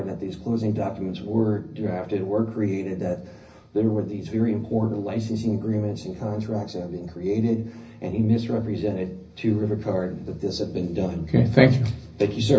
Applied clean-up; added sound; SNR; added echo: none; none; none; reverberation time 0.4 s.